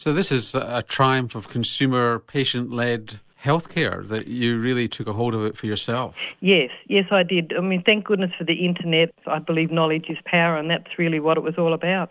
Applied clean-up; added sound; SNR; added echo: none; none; none; none.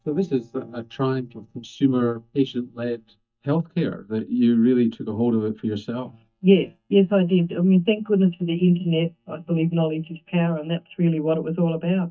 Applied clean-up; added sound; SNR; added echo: neural mask model DeepFilterNet 3.